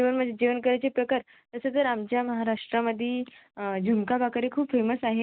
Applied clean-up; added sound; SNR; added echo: none; none; none; none.